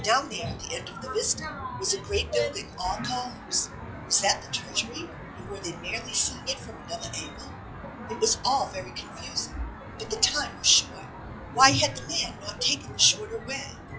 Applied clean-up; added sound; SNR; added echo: classical method log-MMSE.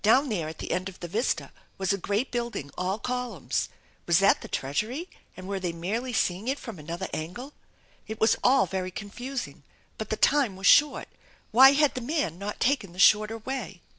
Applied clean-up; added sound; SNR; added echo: none; none; none; none.